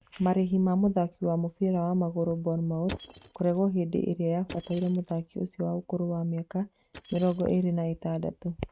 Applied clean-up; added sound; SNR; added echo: neural mask model RNNoise.